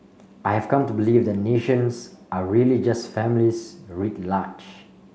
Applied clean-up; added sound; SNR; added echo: none; none; none; none.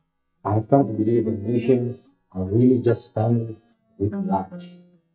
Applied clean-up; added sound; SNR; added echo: neural mask model DeepFilterNet 3.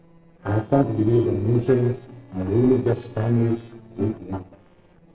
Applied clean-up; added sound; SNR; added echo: neural separator model SepFormer DNS4.